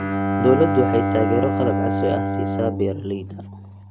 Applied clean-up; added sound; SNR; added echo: none; Bowed string instrument; 0 dB; none.